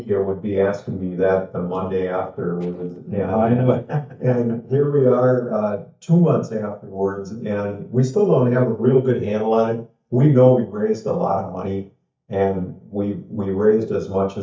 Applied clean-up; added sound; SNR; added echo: neural mask model DeepFilterNet 3.